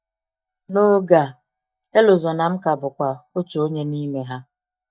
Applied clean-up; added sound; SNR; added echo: neural mask model DeepFilterNet 3.